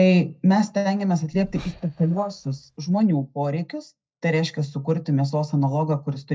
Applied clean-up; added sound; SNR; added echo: neural mask model DeepFilterNet 3.